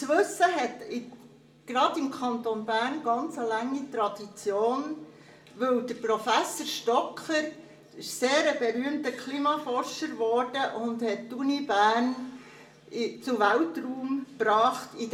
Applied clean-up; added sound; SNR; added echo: none; none; none; reverberation time 0.4 s.